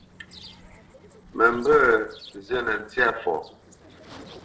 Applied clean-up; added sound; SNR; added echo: neural separator model SepFormer DNS4.